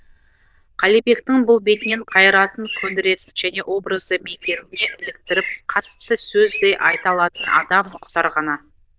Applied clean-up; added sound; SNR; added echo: neural diffusion model UNIVERSE++.